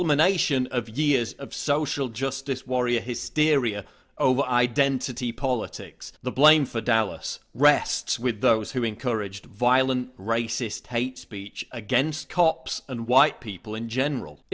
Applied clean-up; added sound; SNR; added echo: none; none; none; none.